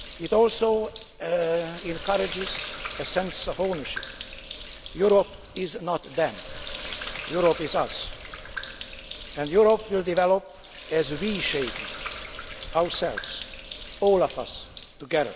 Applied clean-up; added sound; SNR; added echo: none; Sink (filling or washing); 8 dB; none.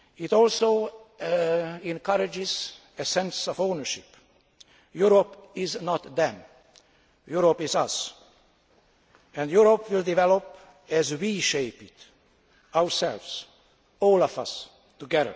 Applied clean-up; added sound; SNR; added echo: none; none; none; none.